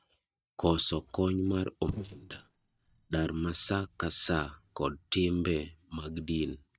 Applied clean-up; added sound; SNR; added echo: neural mask model DeepFilterNet 3.